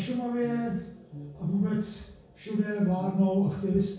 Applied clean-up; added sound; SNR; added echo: none; Brass instrument; 16 dB; reverberation time 0.6 s.